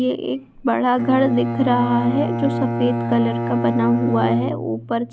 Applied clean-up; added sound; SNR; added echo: none; Bowed string instrument; 4 dB; none.